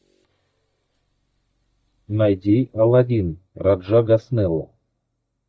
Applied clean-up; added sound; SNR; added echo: neural mask model DeepFilterNet 3.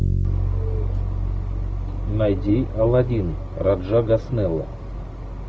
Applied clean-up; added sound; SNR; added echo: none; Bass guitar; 2 dB; none.